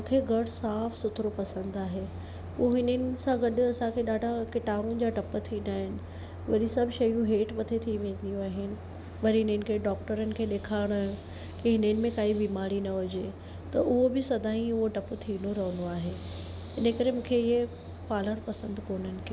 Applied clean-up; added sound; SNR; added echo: none; none; none; none.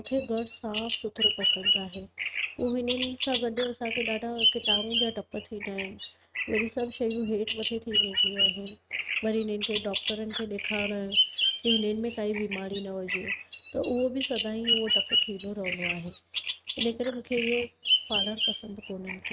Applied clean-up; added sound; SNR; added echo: neural mask model RNNoise.